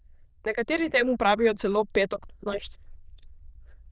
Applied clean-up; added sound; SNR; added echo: neural diffusion model UNIVERSE++.